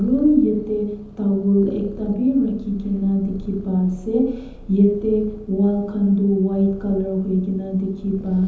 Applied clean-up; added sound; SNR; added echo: none; Purr; 19 dB; reverberation time 0.9 s.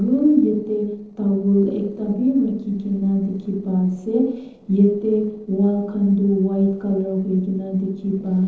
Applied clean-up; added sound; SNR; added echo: neural separator model SepFormer DNS4.